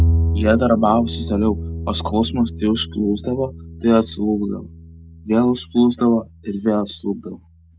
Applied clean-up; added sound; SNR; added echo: none; Bowed string instrument; 6 dB; none.